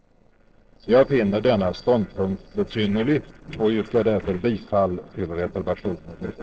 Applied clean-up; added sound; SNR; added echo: neural separator model SepFormer DNS4.